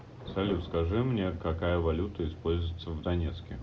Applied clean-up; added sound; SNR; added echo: none; Thunder / Rain; 16 dB; none.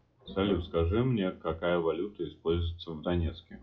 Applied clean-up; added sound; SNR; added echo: classical method log-MMSE.